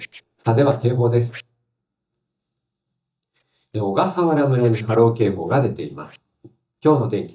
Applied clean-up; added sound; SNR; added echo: neural mask model DeepFilterNet 3.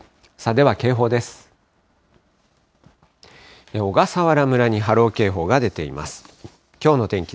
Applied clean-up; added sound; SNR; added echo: none; none; none; none.